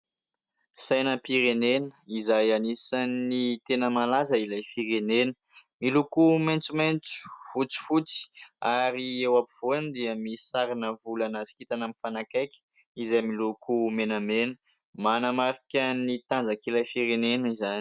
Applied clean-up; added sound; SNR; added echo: none; none; none; none.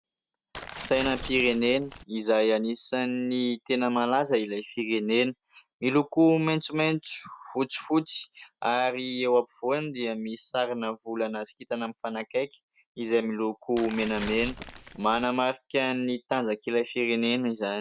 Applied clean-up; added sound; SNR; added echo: none; Tearing; 12 dB; none.